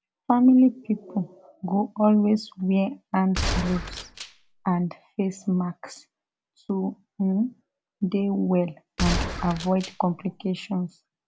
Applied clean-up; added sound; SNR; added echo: none; Gunshot, gunfire; 5 dB; none.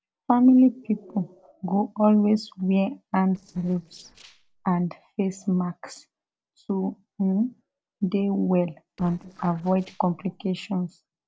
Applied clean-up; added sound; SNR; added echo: neural separator model SepFormer DNS4.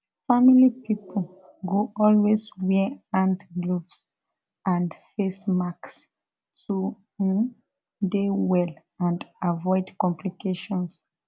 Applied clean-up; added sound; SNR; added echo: none; none; none; none.